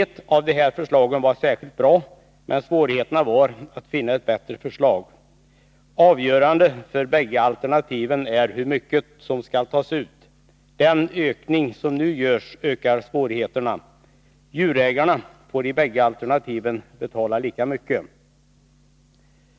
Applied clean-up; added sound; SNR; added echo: none; none; none; none.